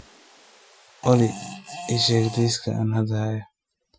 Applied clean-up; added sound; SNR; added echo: classical method Wiener filter.